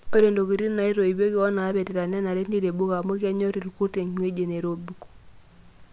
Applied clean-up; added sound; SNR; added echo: none; none; none; none.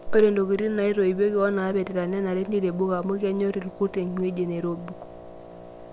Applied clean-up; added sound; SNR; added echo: none; Wind instrument, woodwind instrument; 18 dB; none.